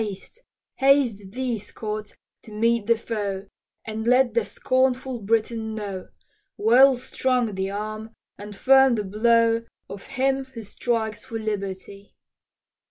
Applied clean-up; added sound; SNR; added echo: none; none; none; none.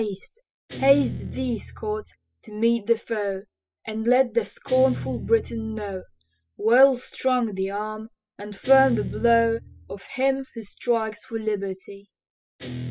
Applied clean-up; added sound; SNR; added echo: classical method spectral subtraction.